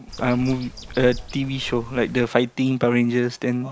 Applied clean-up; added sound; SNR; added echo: none; Bird; 14 dB; none.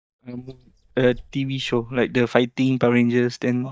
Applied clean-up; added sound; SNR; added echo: neural mask model DeepFilterNet 3.